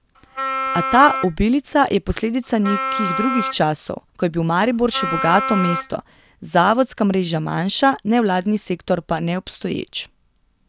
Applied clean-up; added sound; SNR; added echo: none; Wind instrument, woodwind instrument; 4 dB; none.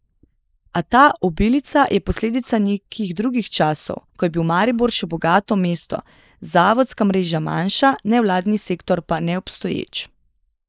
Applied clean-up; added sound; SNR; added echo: neural mask model Resemble Enhance denoiser.